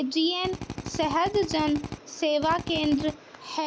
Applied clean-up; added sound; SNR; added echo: none; Drill; 9 dB; none.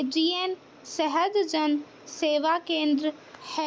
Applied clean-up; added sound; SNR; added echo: none; none; none; none.